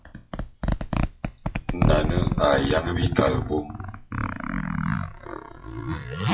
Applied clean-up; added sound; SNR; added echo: classical method WPE with log-MMSE.